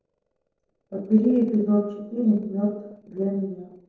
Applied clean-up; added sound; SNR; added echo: neural separator model SepFormer DNS4.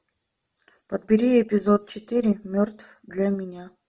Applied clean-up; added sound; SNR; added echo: none; none; none; none.